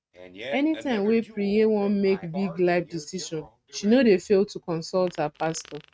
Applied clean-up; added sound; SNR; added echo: neural mask model RNNoise.